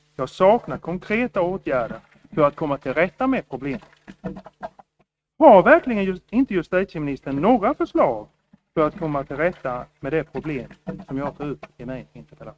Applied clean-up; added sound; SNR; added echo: neural mask model RNNoise.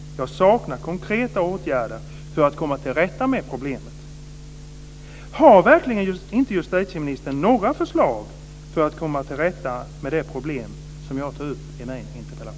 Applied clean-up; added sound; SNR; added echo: none; none; none; none.